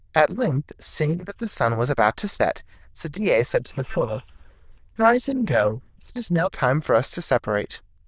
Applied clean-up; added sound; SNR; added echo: neural diffusion model UNIVERSE++.